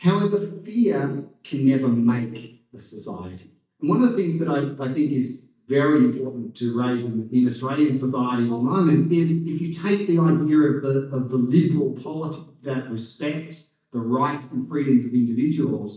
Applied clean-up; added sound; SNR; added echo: neural mask model DeepFilterNet 3.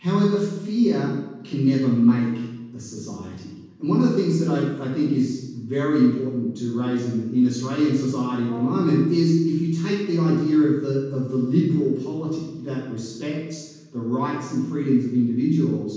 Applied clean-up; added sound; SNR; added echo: none; Brass instrument; 19 dB; reverberation time 1.2 s.